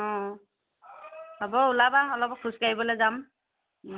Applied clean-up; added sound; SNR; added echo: none; none; none; none.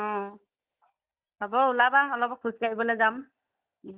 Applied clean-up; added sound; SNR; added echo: neural mask model DeepFilterNet 3.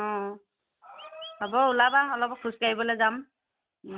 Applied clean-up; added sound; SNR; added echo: neural mask model RNNoise.